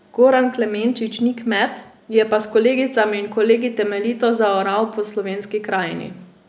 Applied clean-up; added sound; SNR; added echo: none; none; none; none.